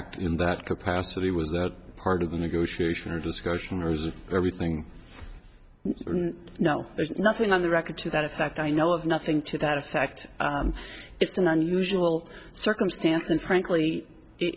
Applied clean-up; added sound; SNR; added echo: none; none; none; none.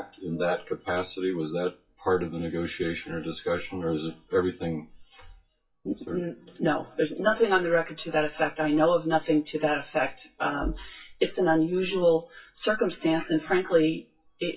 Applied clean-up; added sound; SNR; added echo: classical method WPE with log-MMSE.